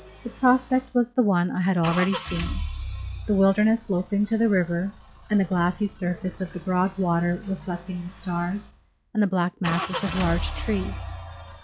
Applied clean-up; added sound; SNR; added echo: classical method log-MMSE.